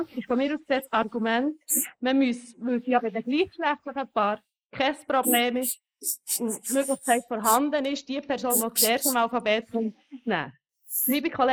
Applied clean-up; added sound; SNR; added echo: neural mask model Resemble Enhance denoiser.